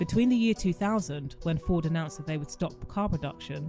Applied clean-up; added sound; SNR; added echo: none; none; none; none.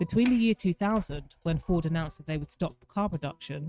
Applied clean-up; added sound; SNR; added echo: neural mask model RNNoise.